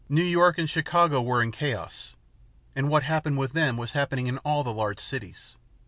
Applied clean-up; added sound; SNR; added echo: none; none; none; none.